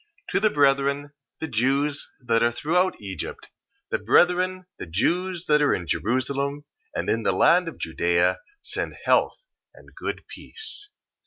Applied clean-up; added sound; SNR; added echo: none; none; none; none.